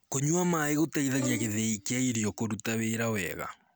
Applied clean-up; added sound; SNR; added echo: none; Bowed string instrument; 15 dB; none.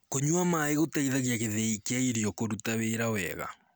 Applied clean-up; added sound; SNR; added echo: none; none; none; none.